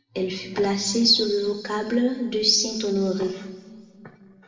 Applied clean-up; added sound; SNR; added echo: none; none; none; reverberation time 1.9 s.